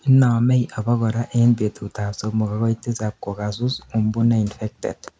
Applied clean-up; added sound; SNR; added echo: none; none; none; none.